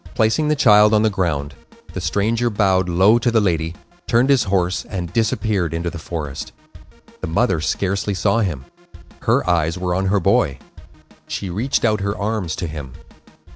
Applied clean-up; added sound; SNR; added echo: none; Drum kit; 19 dB; none.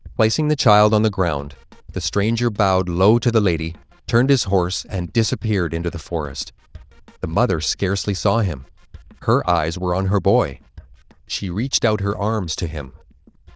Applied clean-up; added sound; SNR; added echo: neural diffusion model UNIVERSE++.